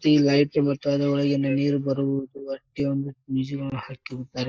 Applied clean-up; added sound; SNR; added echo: neural mask model Resemble Enhance denoiser.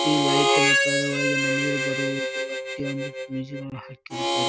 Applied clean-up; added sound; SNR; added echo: none; Harmonica; -5 dB; none.